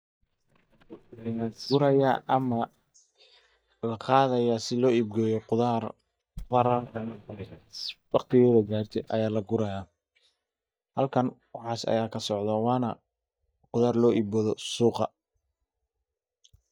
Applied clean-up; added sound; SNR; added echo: neural mask model DeepFilterNet 3.